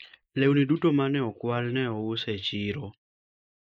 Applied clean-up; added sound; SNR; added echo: neural mask model Resemble Enhance denoiser.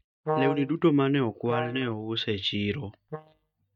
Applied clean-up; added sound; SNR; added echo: neural mask model DeepFilterNet 3.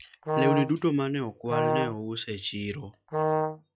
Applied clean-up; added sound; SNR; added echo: classical method log-MMSE.